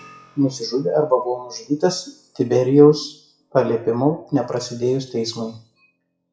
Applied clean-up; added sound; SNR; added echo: classical method WPE with log-MMSE.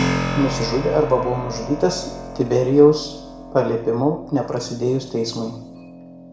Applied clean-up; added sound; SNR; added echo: none; Keyboard (musical); 9 dB; reverberation time 0.7 s.